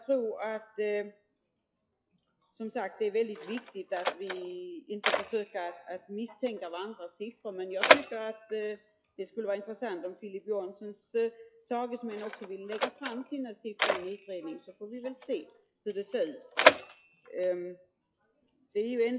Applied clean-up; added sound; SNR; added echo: classical method WPE with log-MMSE.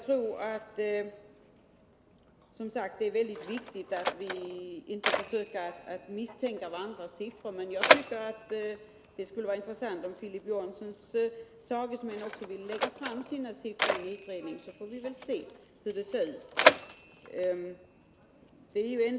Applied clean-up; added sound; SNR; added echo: none; Mechanisms; 0 dB; reverberation time 1.8 s.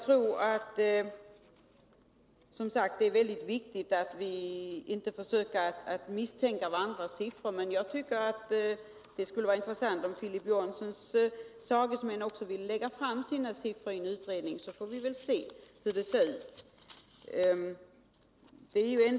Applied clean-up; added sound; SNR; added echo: none; none; none; none.